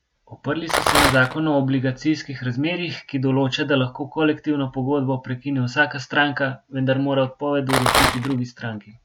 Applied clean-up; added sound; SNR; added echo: none; Rattle; -2 dB; none.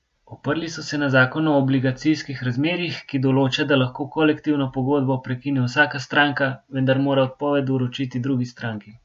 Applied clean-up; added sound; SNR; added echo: none; none; none; none.